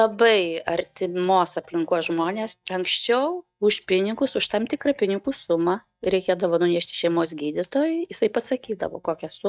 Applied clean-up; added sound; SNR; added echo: neural mask model DeepFilterNet 3.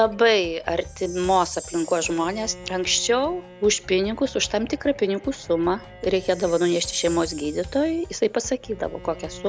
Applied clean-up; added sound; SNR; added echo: none; Bowed string instrument + Chime; 19 dB; none.